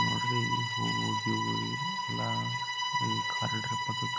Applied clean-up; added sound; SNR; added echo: none; Bowed string instrument; -3 dB; none.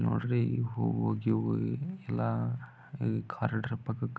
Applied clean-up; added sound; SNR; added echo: none; none; none; none.